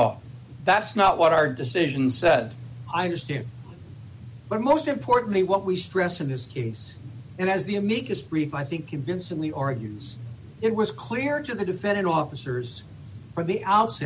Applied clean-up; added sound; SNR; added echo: none; none; none; none.